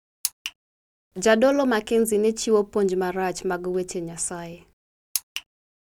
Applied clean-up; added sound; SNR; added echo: none; none; none; none.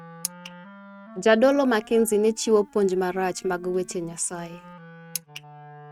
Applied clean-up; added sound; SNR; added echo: neural mask model RNNoise.